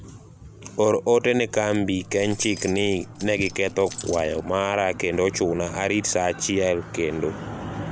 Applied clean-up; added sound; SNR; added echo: none; Keys jangling; 16 dB; none.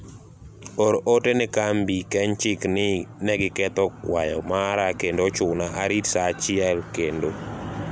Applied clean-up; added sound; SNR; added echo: none; none; none; none.